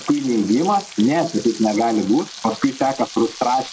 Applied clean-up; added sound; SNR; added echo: none; Frying (food); 17 dB; none.